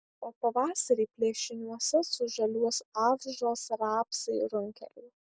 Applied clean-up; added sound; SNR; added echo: none; none; none; none.